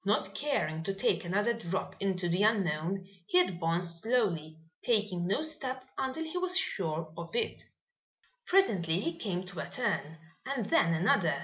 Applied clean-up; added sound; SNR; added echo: none; none; none; none.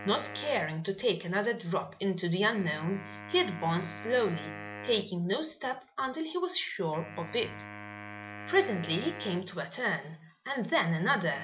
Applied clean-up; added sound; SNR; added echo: none; Wind instrument, woodwind instrument; 14 dB; none.